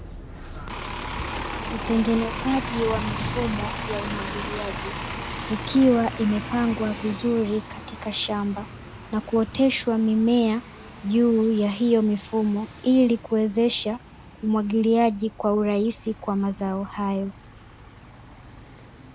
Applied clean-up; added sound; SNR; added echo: none; Bus; 10 dB; none.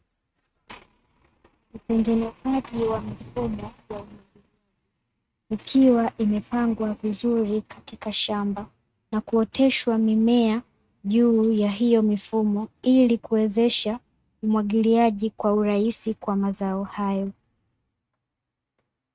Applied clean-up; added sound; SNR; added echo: neural mask model RNNoise.